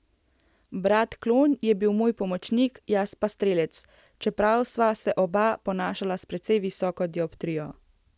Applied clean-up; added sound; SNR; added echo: none; none; none; none.